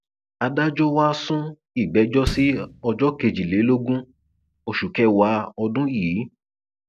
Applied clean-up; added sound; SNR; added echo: none; Bass drum; 14 dB; none.